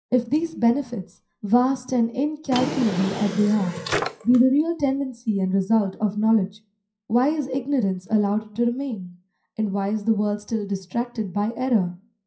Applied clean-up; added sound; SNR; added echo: classical method WPE with log-MMSE.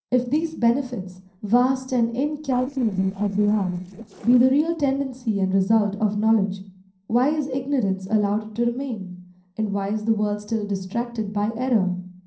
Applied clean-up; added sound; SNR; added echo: neural separator model SepFormer DNS4.